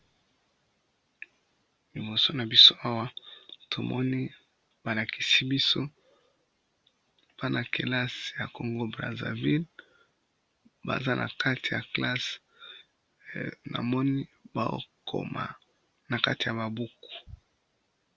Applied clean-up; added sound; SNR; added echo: none; none; none; none.